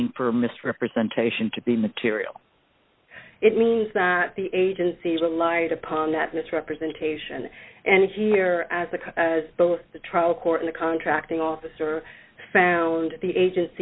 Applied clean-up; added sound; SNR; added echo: none; none; none; none.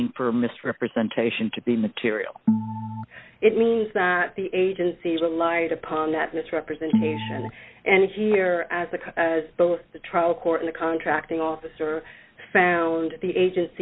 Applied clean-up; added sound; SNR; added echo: none; Organ; 3 dB; none.